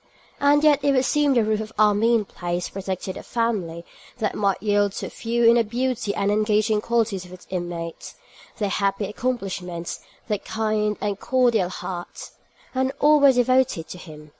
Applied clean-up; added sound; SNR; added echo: none; none; none; none.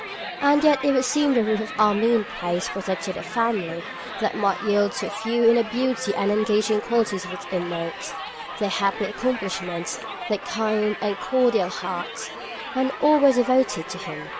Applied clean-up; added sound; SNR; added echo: none; Crowd; 10 dB; none.